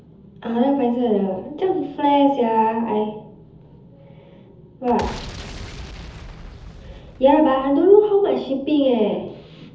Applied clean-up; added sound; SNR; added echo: none; Boom; 15 dB; reverberation time 0.7 s.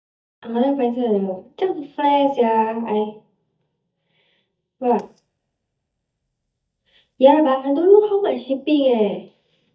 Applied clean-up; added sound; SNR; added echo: neural mask model DeepFilterNet 3.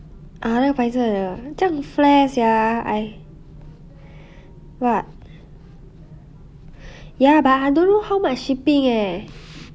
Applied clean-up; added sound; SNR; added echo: none; none; none; none.